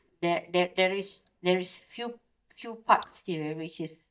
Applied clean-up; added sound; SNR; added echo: neural mask model DeepFilterNet 3.